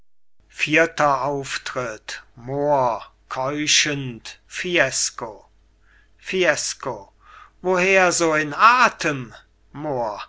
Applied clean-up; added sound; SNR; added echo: none; none; none; none.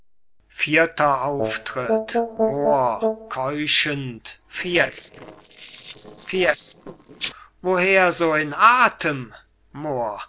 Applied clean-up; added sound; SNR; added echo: neural separator model SepFormer DNS4.